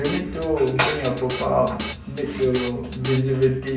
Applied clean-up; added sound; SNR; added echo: none; Drum kit; 7 dB; reverberation time 0.7 s.